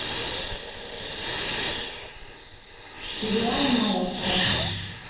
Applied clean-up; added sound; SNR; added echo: none; Hiss; 0 dB; reverberation time 1.0 s.